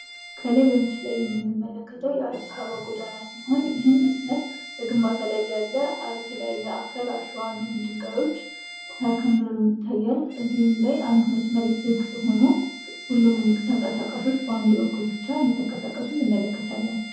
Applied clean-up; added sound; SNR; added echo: none; Bowed string instrument; 16 dB; reverberation time 0.7 s.